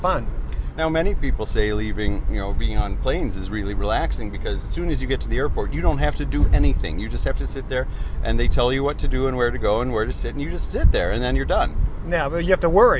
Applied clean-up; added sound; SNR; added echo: none; none; none; none.